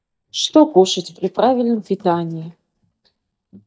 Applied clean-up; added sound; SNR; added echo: neural mask model DeepFilterNet 3.